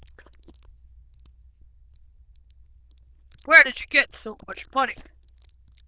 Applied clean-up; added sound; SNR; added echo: neural diffusion model UNIVERSE++.